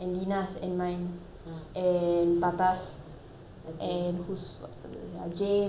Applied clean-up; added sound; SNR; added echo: none; none; none; none.